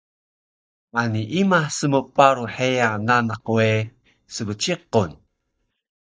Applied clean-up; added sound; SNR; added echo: neural mask model DeepFilterNet 3.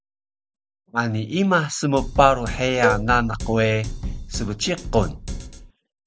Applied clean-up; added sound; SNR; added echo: none; Cowbell + Drum kit; 6 dB; none.